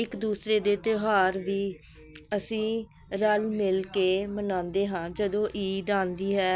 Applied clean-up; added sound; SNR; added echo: none; none; none; none.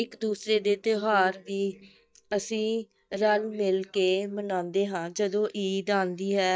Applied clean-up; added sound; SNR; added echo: neural mask model DeepFilterNet 3.